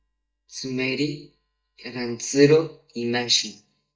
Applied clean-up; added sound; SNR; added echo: neural mask model DeepFilterNet 3.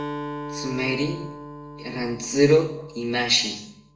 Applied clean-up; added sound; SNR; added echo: none; Acoustic guitar; 12 dB; reverberation time 0.8 s.